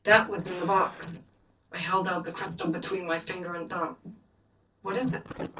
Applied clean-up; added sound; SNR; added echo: neural separator model SepFormer DNS4.